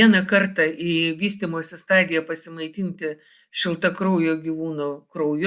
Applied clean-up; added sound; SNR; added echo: none; none; none; none.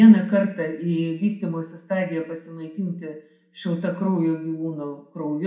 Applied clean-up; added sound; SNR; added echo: none; none; none; reverberation time 0.4 s.